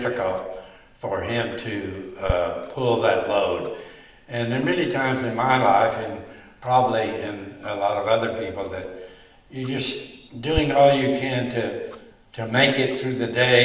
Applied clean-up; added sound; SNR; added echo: none; Tick-tock; 18 dB; reverberation time 1.0 s.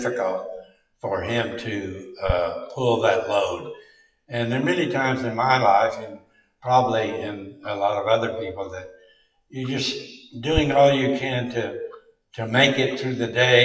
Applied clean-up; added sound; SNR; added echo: classical method WPE with log-MMSE.